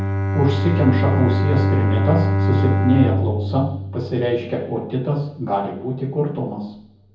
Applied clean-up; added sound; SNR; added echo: none; Bowed string instrument; -1 dB; reverberation time 0.7 s.